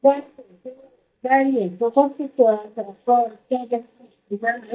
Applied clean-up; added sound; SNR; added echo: neural mask model DeepFilterNet 3.